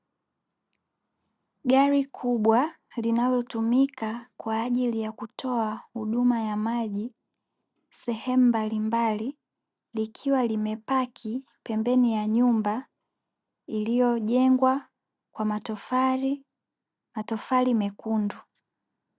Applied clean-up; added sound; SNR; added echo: none; none; none; none.